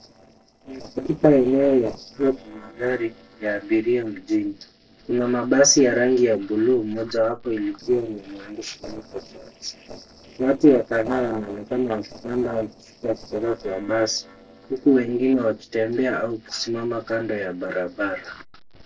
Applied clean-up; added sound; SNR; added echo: neural separator model SepFormer DNS4.